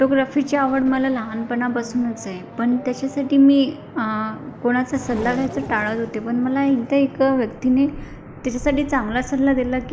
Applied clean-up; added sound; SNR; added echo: none; Race car, auto racing / Accelerating, revving, vroom; 16 dB; none.